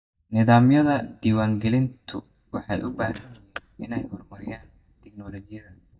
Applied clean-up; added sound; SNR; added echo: neural mask model DeepFilterNet 3.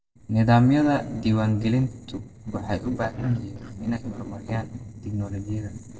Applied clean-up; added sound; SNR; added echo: neural separator model SepFormer DNS4.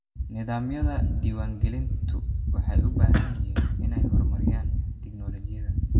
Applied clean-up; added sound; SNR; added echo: none; Cough; 16 dB; reverberation time 1.4 s.